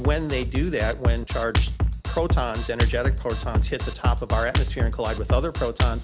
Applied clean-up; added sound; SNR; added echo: none; Drum kit; -4 dB; none.